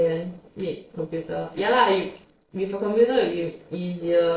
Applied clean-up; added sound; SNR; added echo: neural separator model SepFormer DNS4.